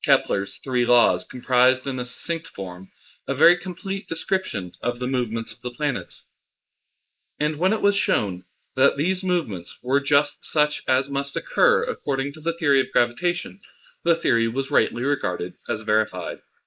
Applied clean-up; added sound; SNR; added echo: neural mask model Resemble Enhance denoiser.